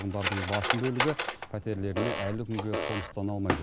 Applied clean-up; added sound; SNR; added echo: none; Cutlery, silverware + Fart; 1 dB; none.